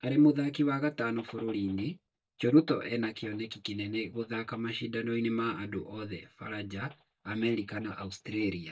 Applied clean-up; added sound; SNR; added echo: neural mask model DeepFilterNet 3.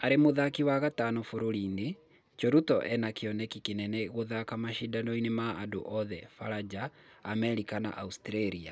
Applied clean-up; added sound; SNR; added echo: none; none; none; none.